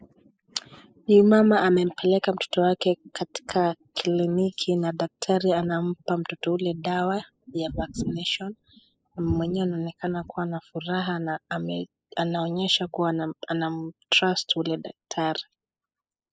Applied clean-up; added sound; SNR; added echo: classical method spectral subtraction.